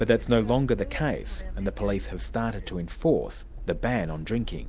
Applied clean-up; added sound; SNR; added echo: none; none; none; none.